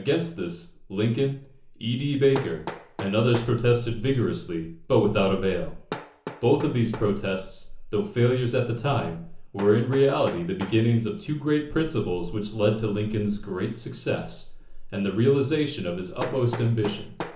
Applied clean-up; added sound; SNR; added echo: none; Hammer; 18 dB; reverberation time 0.8 s.